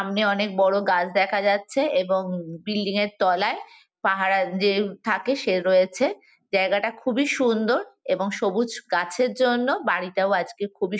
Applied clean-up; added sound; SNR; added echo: none; none; none; none.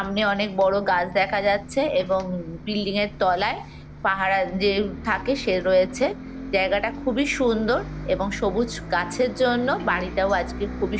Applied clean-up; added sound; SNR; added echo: none; Bus; 12 dB; none.